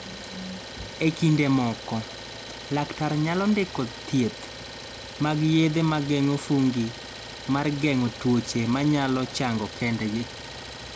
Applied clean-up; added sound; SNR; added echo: none; Idling; 13 dB; none.